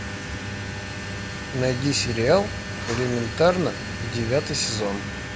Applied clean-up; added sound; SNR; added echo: none; Sink (filling or washing) / Water tap, faucet; 20 dB; none.